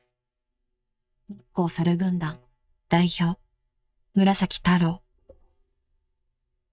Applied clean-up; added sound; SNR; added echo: neural mask model DeepFilterNet 3.